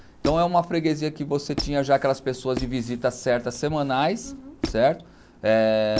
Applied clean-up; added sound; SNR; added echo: none; Squeak; 12 dB; none.